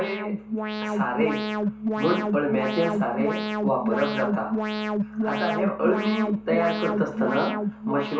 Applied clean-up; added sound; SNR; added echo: none; Alarm; 0 dB; reverberation time 0.9 s.